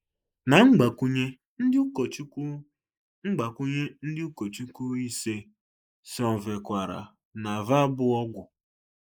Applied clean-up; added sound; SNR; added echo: neural mask model Resemble Enhance denoiser.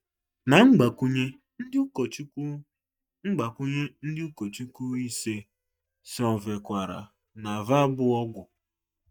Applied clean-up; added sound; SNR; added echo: neural mask model DeepFilterNet 3.